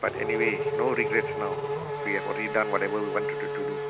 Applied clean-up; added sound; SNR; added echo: none; Race car, auto racing / Accelerating, revving, vroom; 0 dB; none.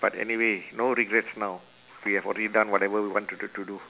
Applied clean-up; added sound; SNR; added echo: none; none; none; none.